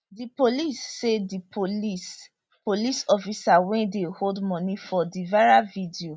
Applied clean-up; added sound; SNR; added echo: none; none; none; none.